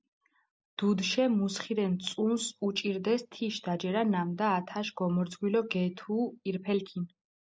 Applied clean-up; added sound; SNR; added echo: none; none; none; none.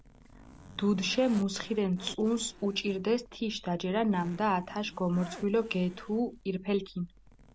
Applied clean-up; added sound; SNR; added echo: none; Zipper (clothing); 19 dB; none.